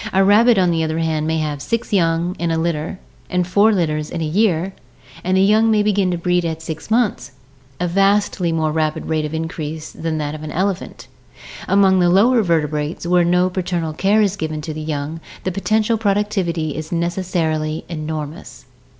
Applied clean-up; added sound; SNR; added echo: none; none; none; none.